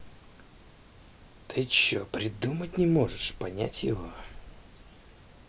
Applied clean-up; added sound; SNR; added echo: none; Bird; 19 dB; none.